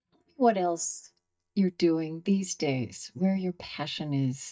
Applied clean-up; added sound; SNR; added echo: neural mask model DeepFilterNet 3.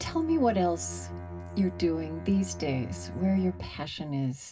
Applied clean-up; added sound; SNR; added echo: none; Bowed string instrument; 11 dB; reverberation time 0.4 s.